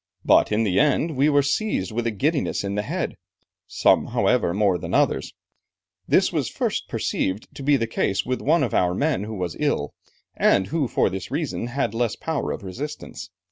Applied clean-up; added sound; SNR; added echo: none; none; none; none.